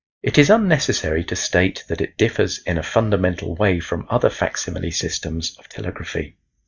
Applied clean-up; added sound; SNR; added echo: neural mask model DeepFilterNet 3.